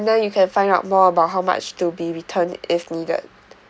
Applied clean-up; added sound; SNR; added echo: none; none; none; none.